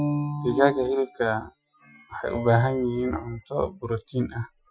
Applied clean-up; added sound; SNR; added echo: classical method Wiener filter.